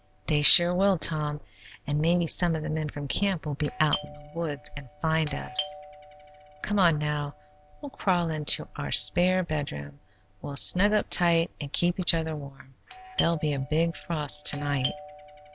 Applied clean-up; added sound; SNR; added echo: none; Doorbell; 17 dB; none.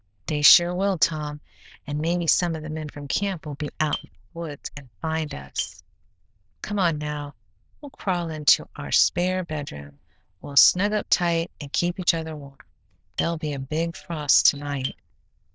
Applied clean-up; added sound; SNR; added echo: neural diffusion model UNIVERSE++.